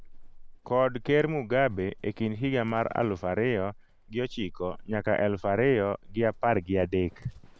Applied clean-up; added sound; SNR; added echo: none; Livestock, farm animals, working animals; 18 dB; none.